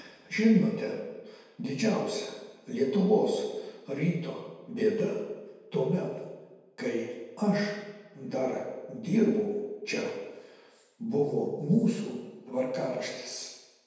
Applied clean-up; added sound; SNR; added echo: none; none; none; reverberation time 1.1 s.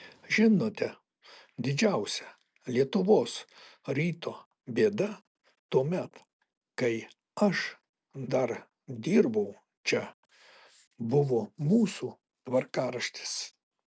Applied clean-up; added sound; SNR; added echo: none; none; none; none.